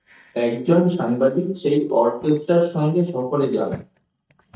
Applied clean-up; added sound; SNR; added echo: neural mask model DeepFilterNet 3.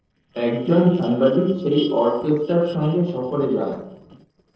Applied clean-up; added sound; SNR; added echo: neural separator model SepFormer DNS4.